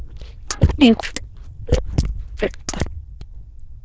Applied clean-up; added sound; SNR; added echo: neural diffusion model UNIVERSE++.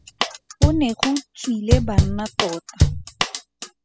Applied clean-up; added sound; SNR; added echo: classical method spectral subtraction.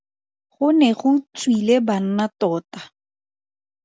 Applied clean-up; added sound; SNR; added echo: none; none; none; none.